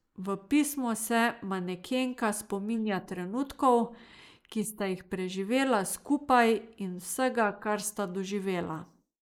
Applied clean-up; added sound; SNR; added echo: neural mask model Resemble Enhance denoiser.